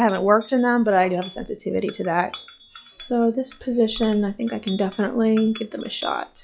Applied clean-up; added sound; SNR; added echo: classical method log-MMSE.